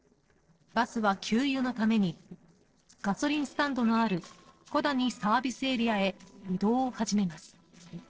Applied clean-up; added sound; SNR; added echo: neural separator model SepFormer DNS4.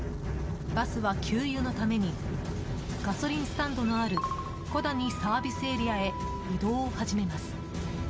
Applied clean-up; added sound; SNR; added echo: none; Wind instrument, woodwind instrument; 10 dB; reverberation time 1.0 s.